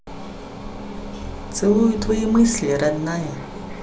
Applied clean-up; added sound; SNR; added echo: none; none; none; none.